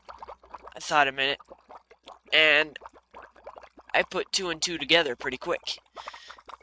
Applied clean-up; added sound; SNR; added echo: neural mask model RNNoise.